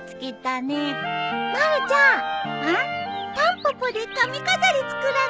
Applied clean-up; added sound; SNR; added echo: none; none; none; none.